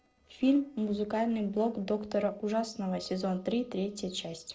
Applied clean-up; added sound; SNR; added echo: neural separator model SepFormer DNS4.